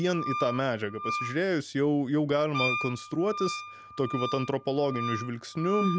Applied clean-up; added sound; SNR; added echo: none; Wind instrument, woodwind instrument; 7 dB; none.